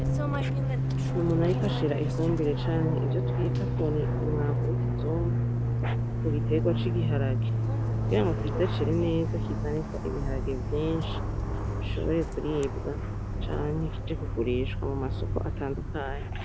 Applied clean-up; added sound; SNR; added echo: none; Fixed-wing aircraft, airplane; -3 dB; none.